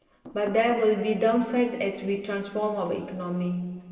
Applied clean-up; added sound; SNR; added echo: neural separator model SepFormer DNS4.